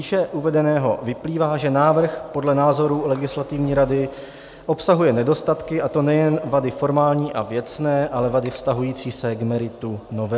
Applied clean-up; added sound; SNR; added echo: none; none; none; none.